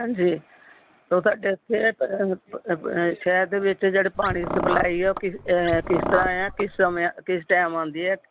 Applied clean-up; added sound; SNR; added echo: none; Car; 6 dB; none.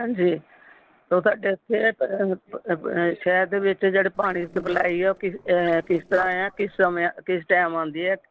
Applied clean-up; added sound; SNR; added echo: neural separator model SepFormer DNS4.